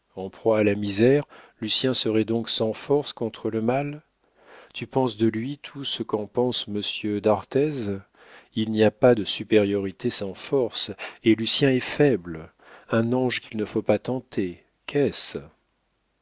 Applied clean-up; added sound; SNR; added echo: none; none; none; none.